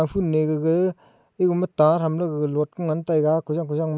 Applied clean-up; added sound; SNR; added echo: none; none; none; none.